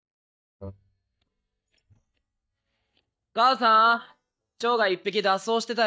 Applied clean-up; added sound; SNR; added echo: neural mask model DeepFilterNet 3.